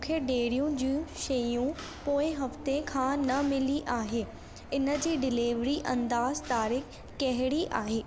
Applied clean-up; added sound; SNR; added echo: none; Mechanisms + Rain; 14 dB; none.